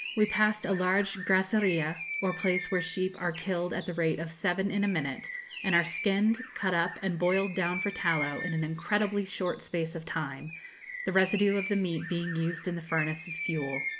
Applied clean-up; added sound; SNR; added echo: none; Bird; 10 dB; none.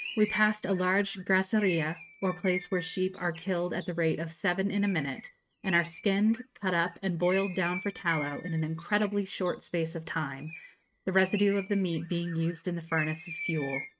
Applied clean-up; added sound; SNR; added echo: neural mask model RNNoise.